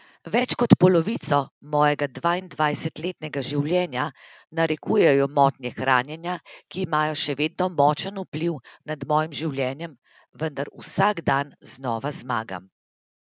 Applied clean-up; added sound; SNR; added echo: none; none; none; none.